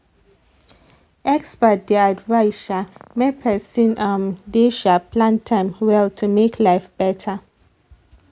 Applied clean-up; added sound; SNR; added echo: none; none; none; none.